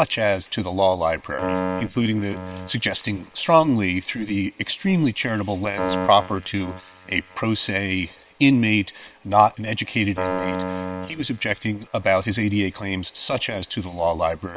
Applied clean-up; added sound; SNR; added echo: neural separator model SepFormer WHAM!.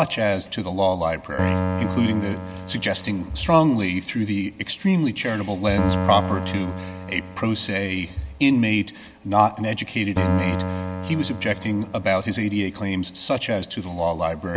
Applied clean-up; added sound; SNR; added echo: none; Keyboard (musical); 7 dB; none.